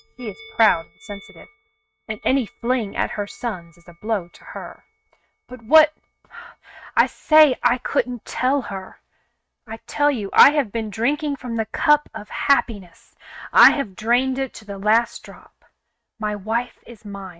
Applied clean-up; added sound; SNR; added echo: neural mask model RNNoise.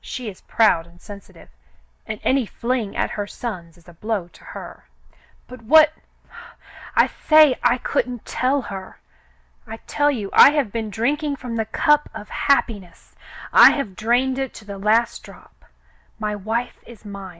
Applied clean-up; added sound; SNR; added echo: neural mask model Resemble Enhance denoiser.